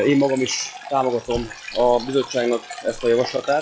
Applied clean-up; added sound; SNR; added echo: classical method log-MMSE.